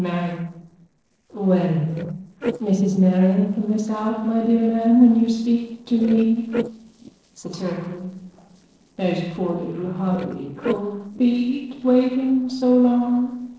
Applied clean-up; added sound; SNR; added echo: neural separator model SepFormer DNS4.